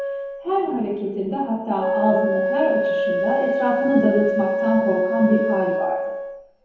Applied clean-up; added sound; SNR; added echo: none; Wind instrument, woodwind instrument; 1 dB; reverberation time 1.0 s.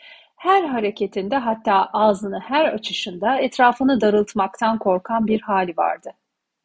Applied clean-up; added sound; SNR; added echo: none; none; none; none.